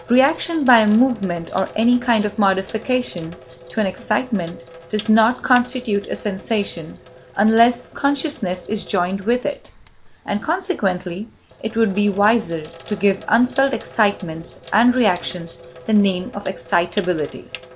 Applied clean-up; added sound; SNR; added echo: none; Sink (filling or washing); 20 dB; none.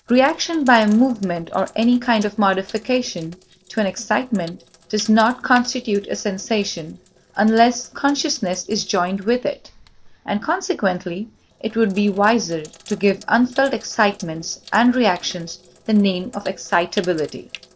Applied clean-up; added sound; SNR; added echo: neural separator model SepFormer DNS4.